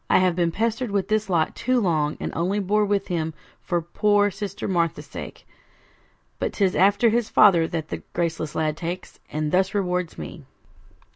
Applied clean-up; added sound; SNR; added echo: none; none; none; none.